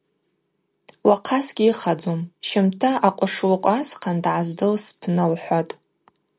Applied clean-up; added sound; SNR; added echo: none; none; none; none.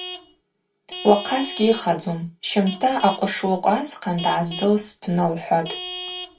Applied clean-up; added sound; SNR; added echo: none; Vehicle horn, car horn, honking / Truck; 14 dB; reverberation time 0.2 s.